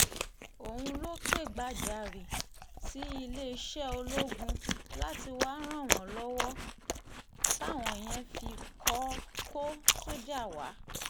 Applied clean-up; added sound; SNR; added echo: none; Chewing, mastication; -5 dB; none.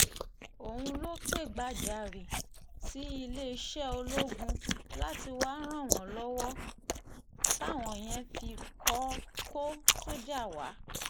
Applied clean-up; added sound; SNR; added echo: neural mask model Resemble Enhance denoiser.